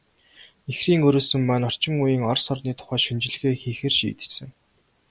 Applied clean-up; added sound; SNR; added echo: none; none; none; none.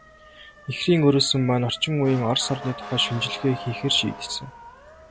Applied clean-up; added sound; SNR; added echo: none; Motor vehicle (road) / Siren; 15 dB; none.